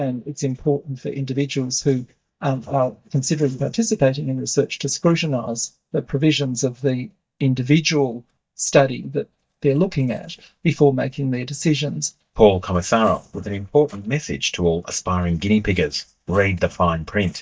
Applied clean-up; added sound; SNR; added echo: neural mask model DeepFilterNet 3.